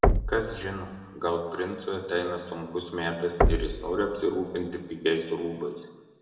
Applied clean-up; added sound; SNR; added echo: none; Knock; 0 dB; reverberation time 1.2 s.